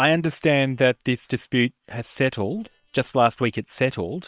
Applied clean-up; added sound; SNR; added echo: neural separator model SepFormer WHAM!.